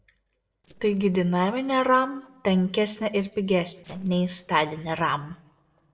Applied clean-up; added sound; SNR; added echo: neural separator model SepFormer DNS4.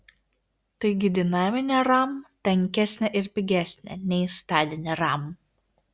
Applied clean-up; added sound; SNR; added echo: none; none; none; none.